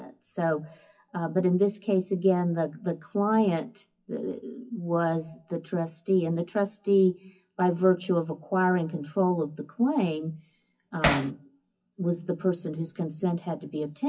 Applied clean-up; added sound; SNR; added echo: classical method WPE with log-MMSE.